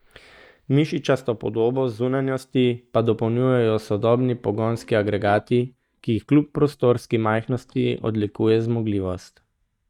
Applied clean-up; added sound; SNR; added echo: neural mask model DeepFilterNet 3.